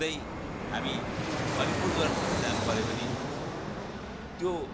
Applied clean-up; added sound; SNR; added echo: none; Fixed-wing aircraft, airplane; -4 dB; none.